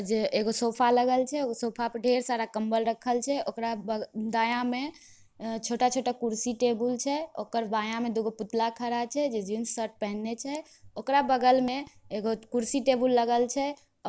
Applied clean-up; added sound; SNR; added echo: neural mask model Resemble Enhance denoiser.